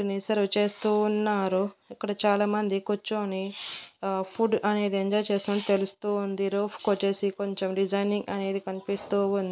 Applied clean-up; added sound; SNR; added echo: none; none; none; none.